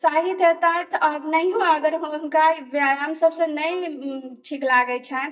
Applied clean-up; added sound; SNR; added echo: neural mask model DeepFilterNet 3.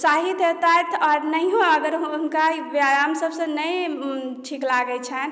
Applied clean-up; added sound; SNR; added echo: none; none; none; none.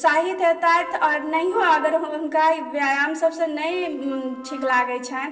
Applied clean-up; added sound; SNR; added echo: neural separator model SepFormer DNS4.